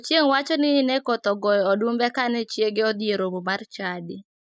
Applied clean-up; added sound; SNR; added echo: neural mask model Resemble Enhance denoiser.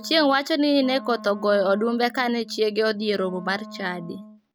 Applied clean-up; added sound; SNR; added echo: none; Wind instrument, woodwind instrument; 18 dB; none.